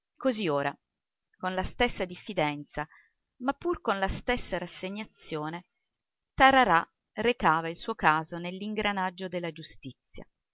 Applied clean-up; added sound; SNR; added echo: none; none; none; none.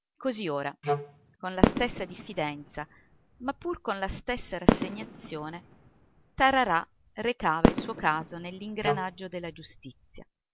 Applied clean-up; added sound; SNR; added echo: none; Wind instrument, woodwind instrument + Fireworks; -1 dB; none.